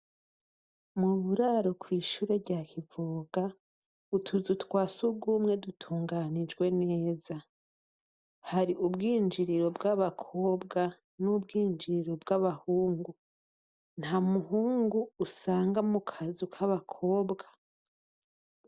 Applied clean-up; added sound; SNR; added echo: none; none; none; none.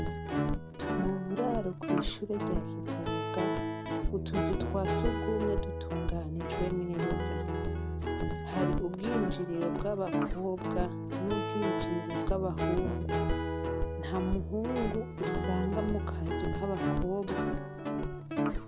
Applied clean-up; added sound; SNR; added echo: none; Guitar; -3 dB; none.